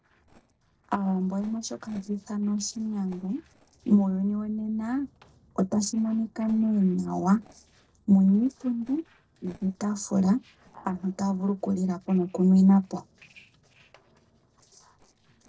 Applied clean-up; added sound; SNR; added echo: neural separator model SepFormer DNS4.